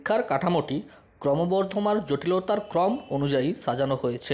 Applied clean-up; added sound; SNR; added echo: none; none; none; none.